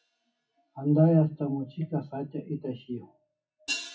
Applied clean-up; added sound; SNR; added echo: classical method WPE with log-MMSE.